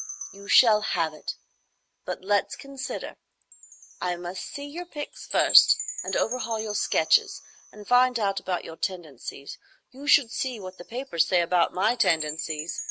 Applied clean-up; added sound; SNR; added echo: none; Chime; 13 dB; none.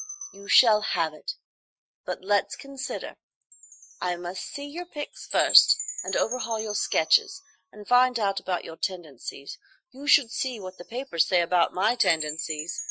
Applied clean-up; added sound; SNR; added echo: classical method Wiener filter.